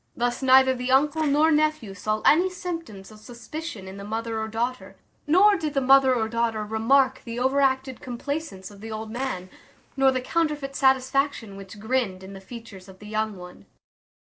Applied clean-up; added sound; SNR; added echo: neural separator model SepFormer DNS4.